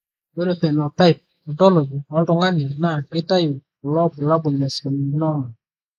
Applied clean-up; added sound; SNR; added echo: neural mask model Resemble Enhance denoiser.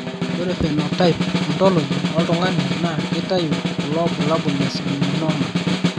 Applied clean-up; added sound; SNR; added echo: none; Snare drum; -1 dB; none.